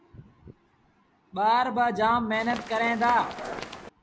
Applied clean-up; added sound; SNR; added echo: none; Run; 10 dB; none.